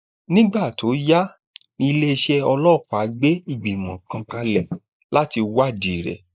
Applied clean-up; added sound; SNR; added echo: neural mask model Resemble Enhance denoiser.